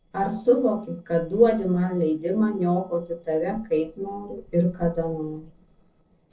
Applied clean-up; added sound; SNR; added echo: neural separator model SepFormer DNS4.